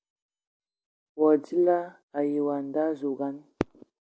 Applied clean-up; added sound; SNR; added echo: none; none; none; none.